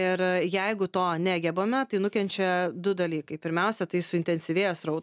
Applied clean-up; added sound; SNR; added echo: none; none; none; none.